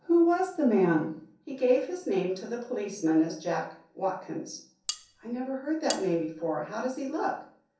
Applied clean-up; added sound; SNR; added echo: none; Cutlery, silverware; 10 dB; reverberation time 0.6 s.